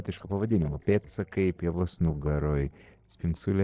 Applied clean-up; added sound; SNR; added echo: neural separator model SepFormer DNS4.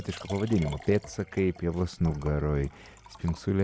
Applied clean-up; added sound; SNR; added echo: none; Liquid; 18 dB; none.